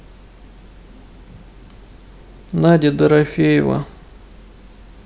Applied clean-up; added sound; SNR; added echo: none; none; none; none.